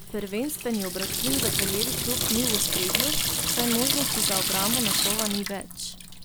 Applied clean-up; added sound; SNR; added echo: none; Sink (filling or washing) / Water tap, faucet; -4 dB; none.